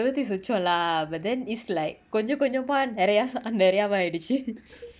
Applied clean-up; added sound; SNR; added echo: none; none; none; none.